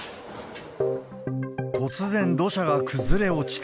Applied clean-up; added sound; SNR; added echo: none; Whoosh, swoosh, swish; -3 dB; none.